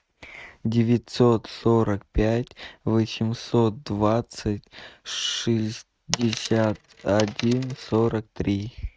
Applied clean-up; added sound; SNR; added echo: neural mask model RNNoise.